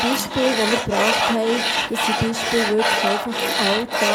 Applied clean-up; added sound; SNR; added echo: none; Tools; -1 dB; none.